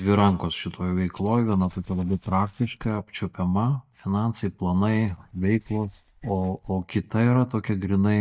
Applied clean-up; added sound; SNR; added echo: neural mask model DeepFilterNet 3.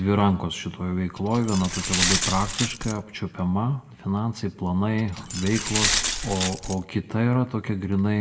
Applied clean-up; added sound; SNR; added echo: none; Glass; 2 dB; reverberation time 0.7 s.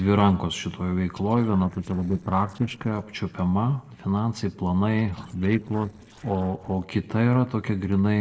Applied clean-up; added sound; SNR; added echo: neural separator model SepFormer DNS4.